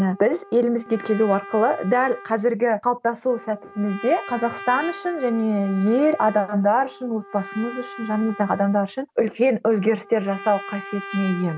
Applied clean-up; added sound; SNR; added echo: none; Trumpet; 16 dB; none.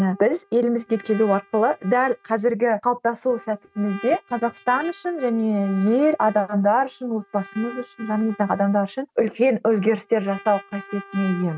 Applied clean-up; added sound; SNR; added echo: neural mask model RNNoise.